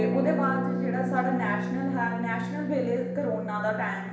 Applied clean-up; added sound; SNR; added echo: none; Harp; 1 dB; reverberation time 0.9 s.